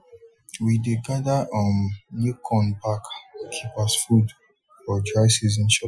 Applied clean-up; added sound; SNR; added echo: classical method Wiener filter.